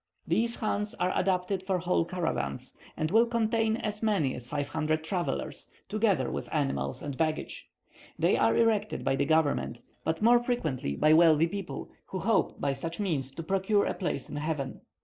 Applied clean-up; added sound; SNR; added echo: neural separator model SepFormer DNS4.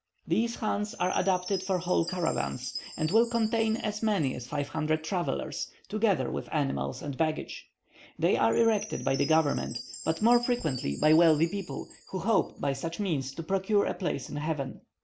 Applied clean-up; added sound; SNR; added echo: none; Chime; 17 dB; none.